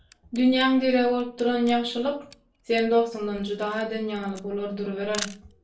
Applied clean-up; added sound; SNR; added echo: none; Camera; 20 dB; reverberation time 0.3 s.